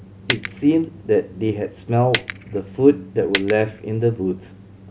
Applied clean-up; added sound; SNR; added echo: none; Coin (dropping); 7 dB; none.